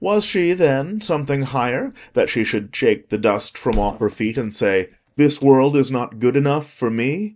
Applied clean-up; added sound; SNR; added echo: neural mask model DeepFilterNet 3.